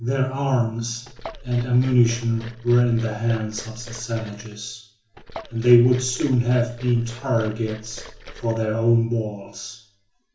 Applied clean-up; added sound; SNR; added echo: none; Liquid; 17 dB; reverberation time 0.7 s.